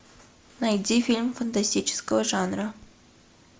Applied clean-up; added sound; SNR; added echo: none; none; none; none.